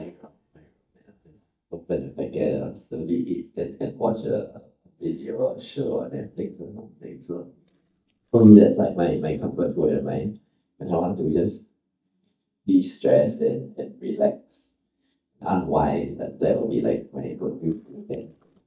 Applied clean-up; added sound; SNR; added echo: neural mask model DeepFilterNet 3.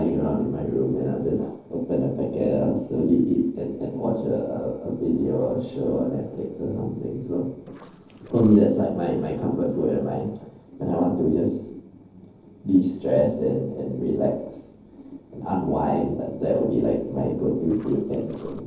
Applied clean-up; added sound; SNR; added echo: neural separator model SepFormer DNS4.